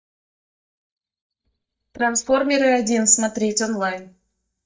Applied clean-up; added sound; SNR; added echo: neural mask model DeepFilterNet 3.